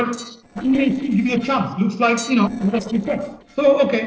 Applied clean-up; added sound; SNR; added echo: neural separator model SepFormer DNS4.